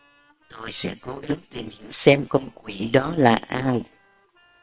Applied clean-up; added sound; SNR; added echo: neural separator model SepFormer WHAM!.